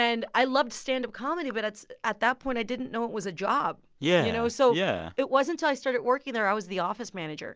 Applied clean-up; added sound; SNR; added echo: none; none; none; none.